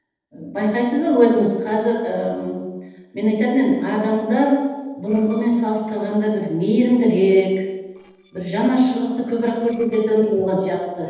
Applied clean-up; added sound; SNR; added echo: neural separator model SepFormer DNS4.